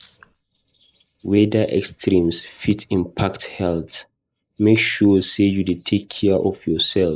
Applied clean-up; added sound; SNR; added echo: neural mask model Resemble Enhance denoiser.